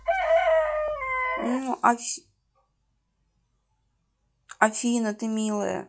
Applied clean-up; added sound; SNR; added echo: classical method log-MMSE.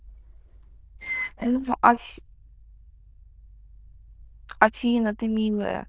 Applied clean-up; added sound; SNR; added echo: neural diffusion model UNIVERSE++.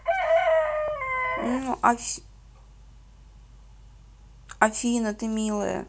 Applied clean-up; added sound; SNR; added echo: none; Chicken, rooster; 1 dB; none.